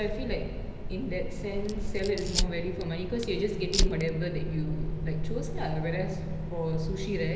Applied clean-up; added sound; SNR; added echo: none; Fire; 1 dB; none.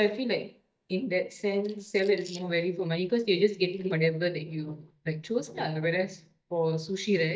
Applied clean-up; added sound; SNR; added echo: neural mask model DeepFilterNet 3.